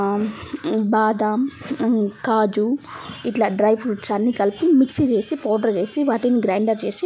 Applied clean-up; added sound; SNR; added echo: none; none; none; none.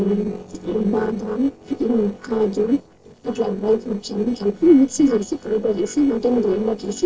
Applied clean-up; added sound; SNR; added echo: neural separator model SepFormer DNS4.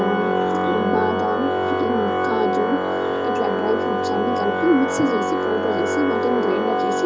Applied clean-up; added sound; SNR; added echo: none; Organ; -3 dB; reverberation time 0.2 s.